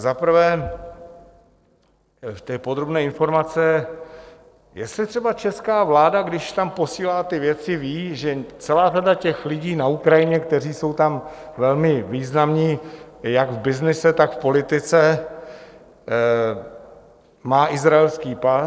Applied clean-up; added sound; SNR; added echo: neural separator model SepFormer DNS4.